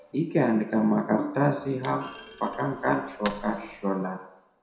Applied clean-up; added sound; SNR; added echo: none; Thump, thud; 19 dB; reverberation time 0.6 s.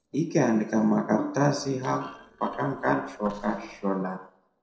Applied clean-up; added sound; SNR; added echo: neural separator model SepFormer DNS4.